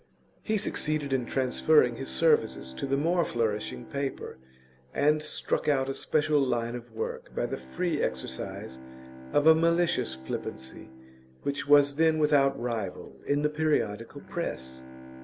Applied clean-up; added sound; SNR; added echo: none; Bowed string instrument; 17 dB; none.